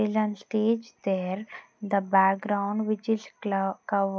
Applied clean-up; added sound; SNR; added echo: none; none; none; none.